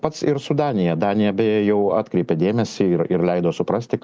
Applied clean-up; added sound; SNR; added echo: none; none; none; none.